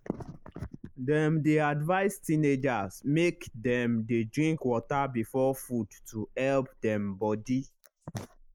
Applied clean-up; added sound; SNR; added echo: neural mask model Resemble Enhance denoiser.